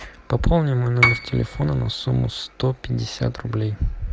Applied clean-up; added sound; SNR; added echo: none; Piano; 4 dB; none.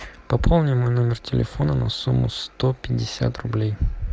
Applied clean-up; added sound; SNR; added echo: none; none; none; none.